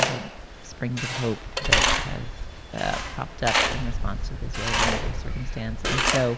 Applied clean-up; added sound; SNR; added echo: none; Tools + Stream; -5 dB; none.